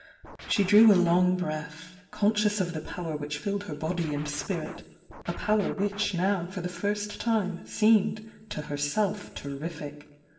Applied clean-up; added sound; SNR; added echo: none; Scratching (performance technique); 16 dB; reverberation time 1.0 s.